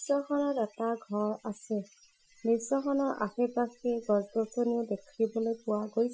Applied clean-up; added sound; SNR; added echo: classical method Wiener filter.